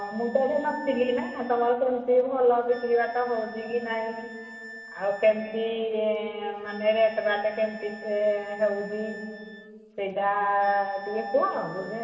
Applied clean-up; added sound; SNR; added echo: none; Wind instrument, woodwind instrument; 19 dB; reverberation time 2.4 s.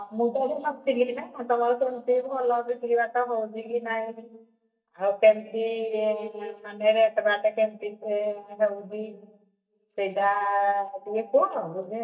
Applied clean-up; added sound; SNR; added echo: neural mask model DeepFilterNet 3.